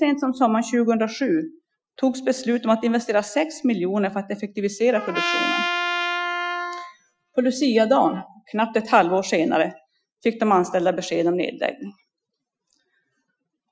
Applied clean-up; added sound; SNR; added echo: classical method Wiener filter.